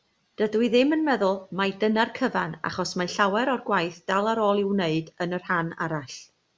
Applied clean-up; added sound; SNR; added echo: none; none; none; none.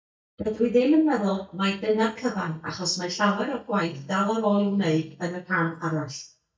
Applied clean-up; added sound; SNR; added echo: neural mask model DeepFilterNet 3.